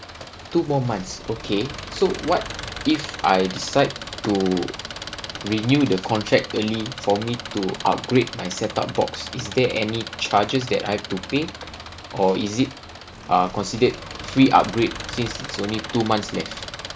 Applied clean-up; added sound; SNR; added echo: none; Engine; 11 dB; none.